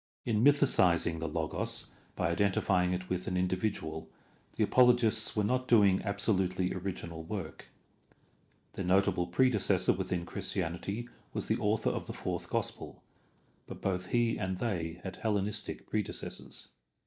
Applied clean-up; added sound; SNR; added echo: neural mask model DeepFilterNet 3.